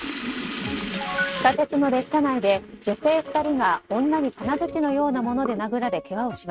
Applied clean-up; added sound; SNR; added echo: neural mask model RNNoise.